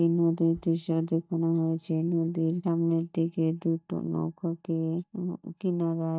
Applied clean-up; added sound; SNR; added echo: neural mask model DeepFilterNet 3.